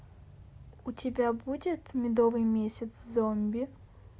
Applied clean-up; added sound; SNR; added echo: none; none; none; none.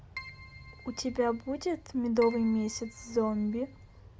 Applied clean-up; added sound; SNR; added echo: none; Keyboard (musical); 19 dB; none.